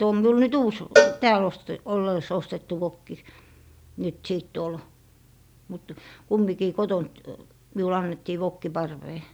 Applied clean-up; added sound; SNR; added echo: none; Cowbell; -2 dB; none.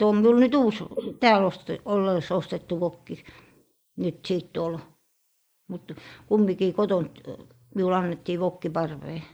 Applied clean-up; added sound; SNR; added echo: neural mask model Resemble Enhance denoiser.